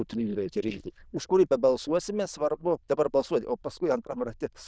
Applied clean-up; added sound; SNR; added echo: neural diffusion model UNIVERSE++.